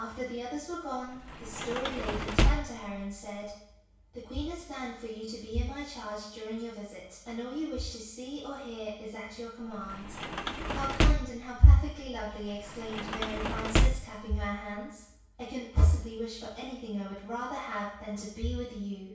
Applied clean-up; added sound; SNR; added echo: none; Sliding door / Slam; -1 dB; reverberation time 0.6 s.